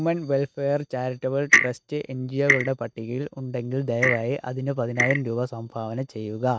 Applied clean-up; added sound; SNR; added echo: neural mask model RNNoise.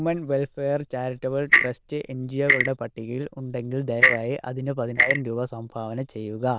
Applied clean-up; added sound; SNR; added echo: neural diffusion model UNIVERSE++.